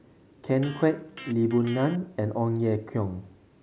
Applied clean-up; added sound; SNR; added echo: none; Electric guitar; 20 dB; none.